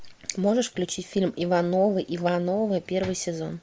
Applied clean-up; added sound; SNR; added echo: none; none; none; none.